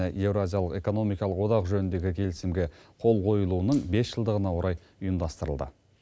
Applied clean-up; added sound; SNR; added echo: none; none; none; none.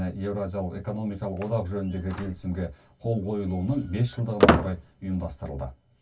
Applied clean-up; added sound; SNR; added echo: none; Squeak; -1 dB; reverberation time 0.1 s.